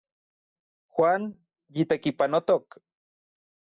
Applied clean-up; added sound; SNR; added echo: none; none; none; none.